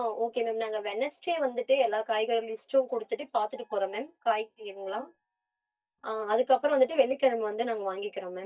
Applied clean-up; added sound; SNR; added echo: neural mask model DeepFilterNet 3.